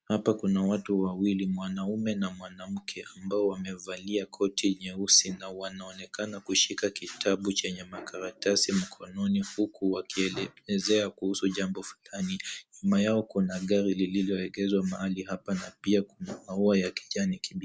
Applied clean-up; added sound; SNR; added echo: none; none; none; none.